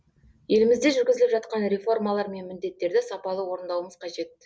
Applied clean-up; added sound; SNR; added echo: none; none; none; none.